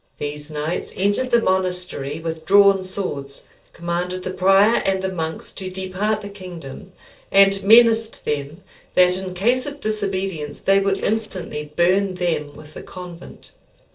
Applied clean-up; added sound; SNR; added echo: neural separator model SepFormer DNS4.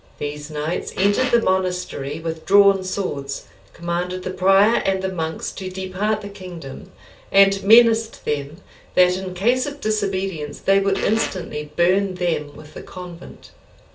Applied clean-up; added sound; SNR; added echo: none; Fart; 8 dB; reverberation time 0.2 s.